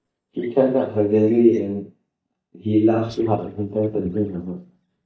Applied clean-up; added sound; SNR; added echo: neural mask model DeepFilterNet 3.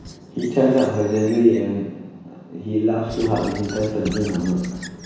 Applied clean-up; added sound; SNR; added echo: none; Squeak / Writing; 18 dB; reverberation time 1.1 s.